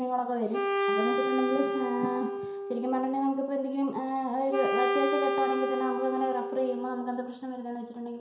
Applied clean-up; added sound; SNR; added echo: none; Wind instrument, woodwind instrument; 1 dB; reverberation time 0.7 s.